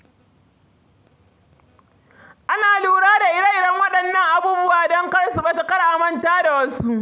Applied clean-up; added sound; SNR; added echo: none; none; none; none.